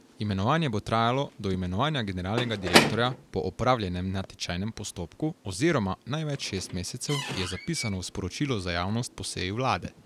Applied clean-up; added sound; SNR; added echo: none; Squeak / Slam / Wood; 6 dB; none.